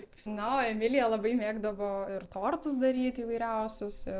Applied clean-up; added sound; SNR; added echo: neural separator model SepFormer DNS4.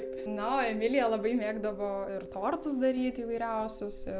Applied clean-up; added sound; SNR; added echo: none; Mallet percussion; 11 dB; none.